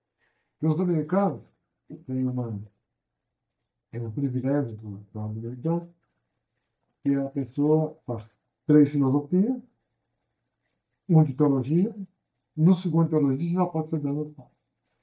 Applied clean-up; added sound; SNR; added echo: neural mask model DeepFilterNet 3.